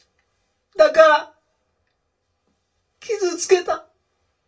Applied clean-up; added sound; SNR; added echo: none; none; none; reverberation time 0.2 s.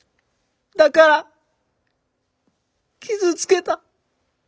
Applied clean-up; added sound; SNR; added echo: none; none; none; none.